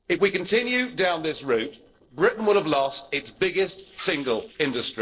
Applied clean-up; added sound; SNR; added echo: neural separator model SepFormer DNS4.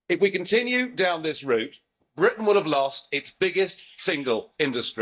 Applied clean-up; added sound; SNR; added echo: neural mask model DeepFilterNet 3.